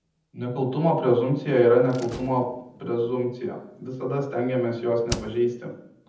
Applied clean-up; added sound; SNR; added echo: none; Slam; 19 dB; reverberation time 0.8 s.